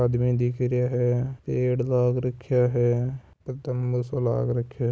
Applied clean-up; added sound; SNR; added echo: none; none; none; none.